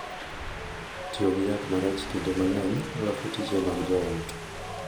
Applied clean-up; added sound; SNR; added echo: none; Wind; 7 dB; none.